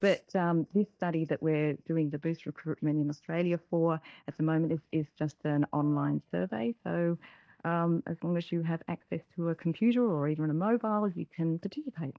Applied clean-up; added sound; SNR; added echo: neural mask model DeepFilterNet 3.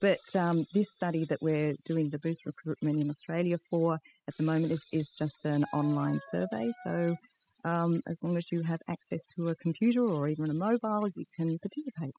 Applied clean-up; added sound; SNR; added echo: classical method spectral subtraction.